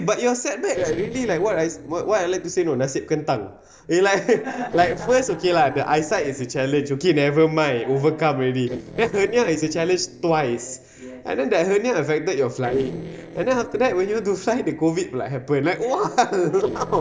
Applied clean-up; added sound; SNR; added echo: neural separator model SepFormer DNS4.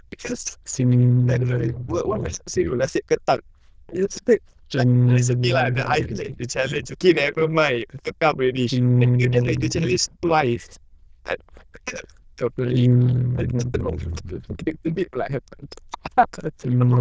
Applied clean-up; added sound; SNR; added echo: neural diffusion model UNIVERSE++.